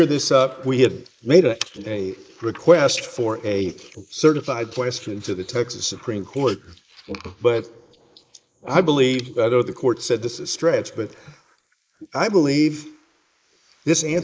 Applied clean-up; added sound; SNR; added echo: neural mask model Resemble Enhance denoiser.